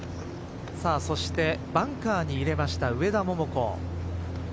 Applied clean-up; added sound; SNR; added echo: none; none; none; none.